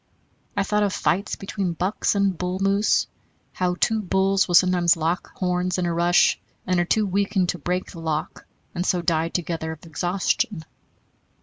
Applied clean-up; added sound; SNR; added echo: none; none; none; none.